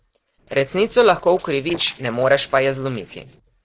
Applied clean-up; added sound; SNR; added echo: neural separator model SepFormer DNS4.